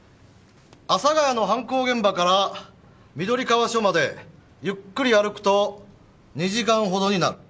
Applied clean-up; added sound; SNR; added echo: none; none; none; none.